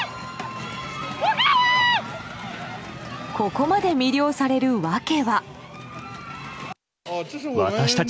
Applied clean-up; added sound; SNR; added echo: none; none; none; none.